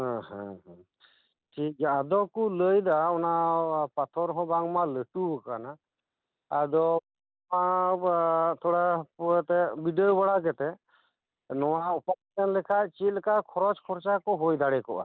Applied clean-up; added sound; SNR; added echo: none; none; none; none.